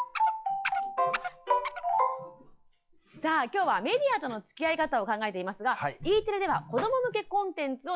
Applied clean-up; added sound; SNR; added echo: classical method log-MMSE.